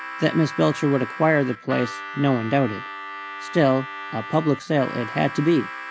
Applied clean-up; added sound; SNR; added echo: none; Harmonica; 11 dB; none.